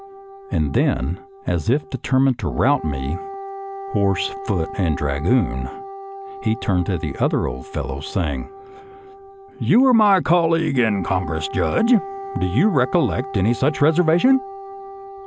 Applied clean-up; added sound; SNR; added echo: none; Wind instrument, woodwind instrument; 13 dB; none.